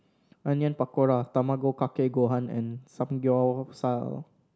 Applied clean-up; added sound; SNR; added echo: none; none; none; none.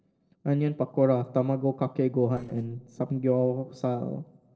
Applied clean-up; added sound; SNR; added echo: neural separator model SepFormer DNS4.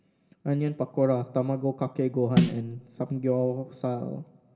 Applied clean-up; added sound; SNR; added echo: none; Snare drum; 0 dB; reverberation time 0.9 s.